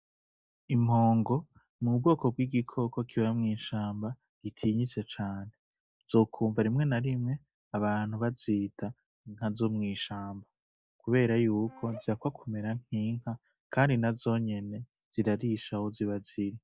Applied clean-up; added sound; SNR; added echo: neural mask model DeepFilterNet 3.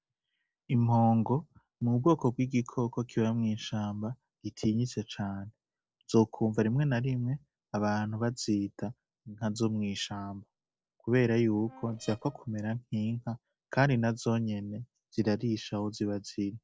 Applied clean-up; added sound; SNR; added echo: neural separator model SepFormer DNS4.